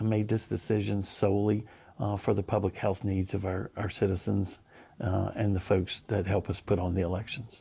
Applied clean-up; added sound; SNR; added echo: none; none; none; none.